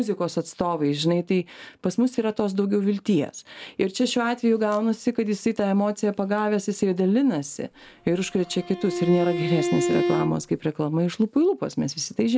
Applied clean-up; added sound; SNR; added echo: none; Bowed string instrument; 4 dB; none.